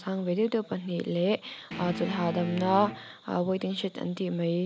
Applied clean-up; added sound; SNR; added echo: none; Guitar; 9 dB; none.